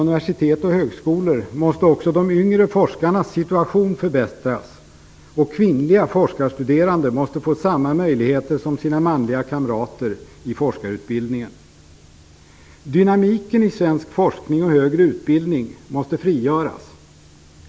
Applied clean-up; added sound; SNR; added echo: none; none; none; none.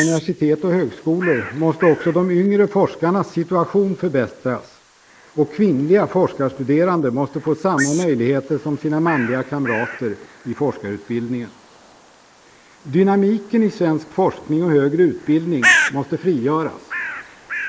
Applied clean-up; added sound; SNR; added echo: neural mask model Resemble Enhance denoiser.